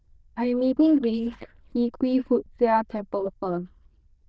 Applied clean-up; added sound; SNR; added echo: neural diffusion model UNIVERSE++.